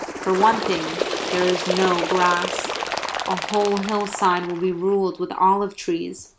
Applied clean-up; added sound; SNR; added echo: none; Bird; 6 dB; none.